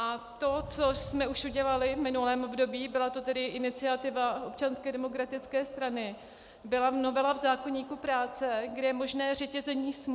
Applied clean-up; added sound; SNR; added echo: none; none; none; none.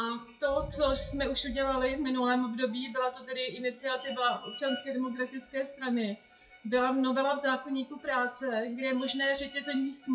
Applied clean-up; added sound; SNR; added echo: classical method WPE with log-MMSE.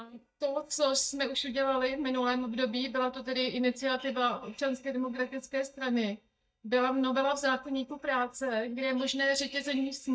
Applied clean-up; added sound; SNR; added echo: neural mask model DeepFilterNet 3.